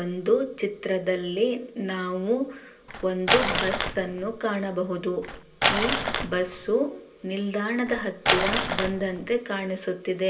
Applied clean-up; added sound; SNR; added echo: none; Crumpling, crinkling; 1 dB; reverberation time 0.2 s.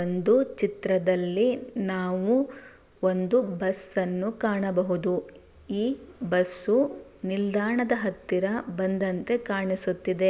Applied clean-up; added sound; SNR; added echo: none; none; none; none.